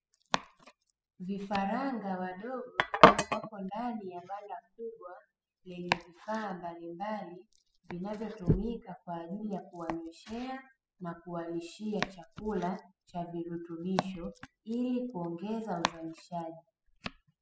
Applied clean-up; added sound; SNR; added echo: classical method spectral subtraction.